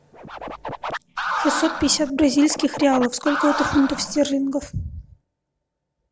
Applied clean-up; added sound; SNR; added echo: none; Scratching (performance technique); 6 dB; none.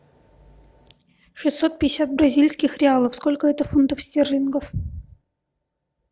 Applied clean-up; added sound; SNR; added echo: none; none; none; none.